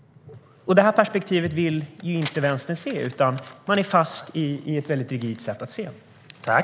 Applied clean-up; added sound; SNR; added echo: none; none; none; none.